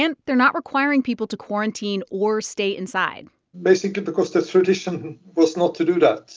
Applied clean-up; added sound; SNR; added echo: none; none; none; none.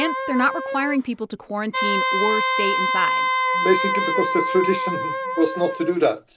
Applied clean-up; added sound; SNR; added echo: none; Wind instrument, woodwind instrument; 0 dB; none.